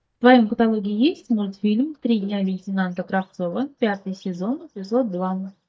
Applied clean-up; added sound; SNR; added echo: neural mask model DeepFilterNet 3.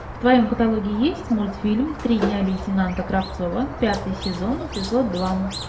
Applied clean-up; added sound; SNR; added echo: none; Squeak; 10 dB; reverberation time 0.5 s.